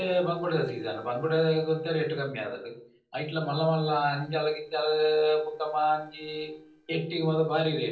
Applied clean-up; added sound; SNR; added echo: neural separator model SepFormer DNS4.